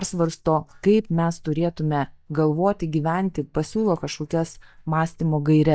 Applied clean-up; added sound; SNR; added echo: neural mask model DeepFilterNet 3.